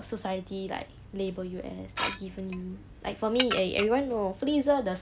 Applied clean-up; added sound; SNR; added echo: none; Dishes, pots, and pans / Glass; 7 dB; none.